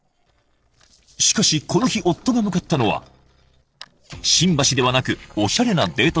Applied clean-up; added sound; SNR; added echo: neural separator model SepFormer DNS4.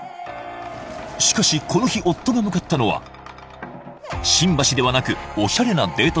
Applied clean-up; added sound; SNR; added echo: none; none; none; none.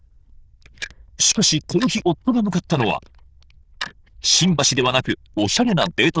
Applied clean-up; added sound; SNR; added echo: neural diffusion model UNIVERSE++.